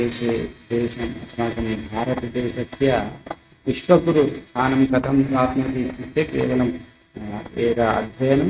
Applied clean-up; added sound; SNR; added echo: neural mask model RNNoise.